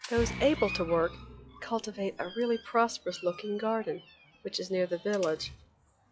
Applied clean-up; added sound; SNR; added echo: classical method log-MMSE.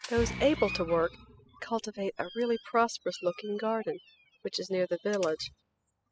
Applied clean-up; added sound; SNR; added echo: classical method spectral subtraction.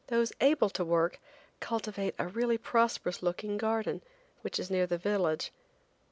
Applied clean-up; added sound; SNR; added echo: none; none; none; none.